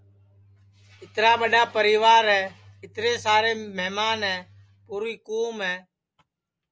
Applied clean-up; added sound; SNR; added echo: none; none; none; none.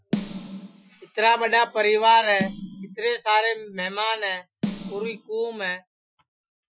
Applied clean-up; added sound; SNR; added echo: classical method Wiener filter.